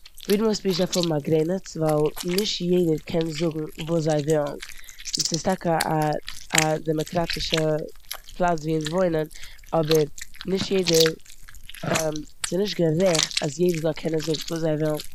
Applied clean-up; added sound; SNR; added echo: none; Chewing, mastication; 8 dB; none.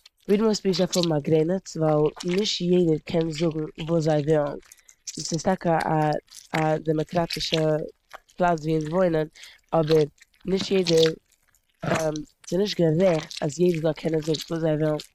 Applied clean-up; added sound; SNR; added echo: neural mask model RNNoise.